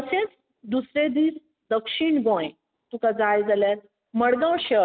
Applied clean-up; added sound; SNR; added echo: none; none; none; none.